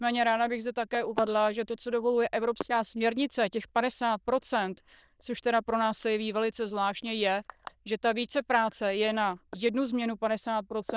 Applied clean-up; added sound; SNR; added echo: neural diffusion model UNIVERSE++.